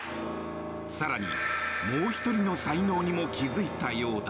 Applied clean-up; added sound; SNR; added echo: none; none; none; none.